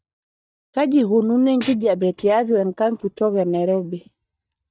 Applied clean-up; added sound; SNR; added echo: neural mask model DeepFilterNet 3.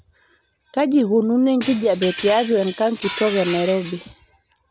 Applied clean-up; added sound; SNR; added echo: none; Glass; 12 dB; none.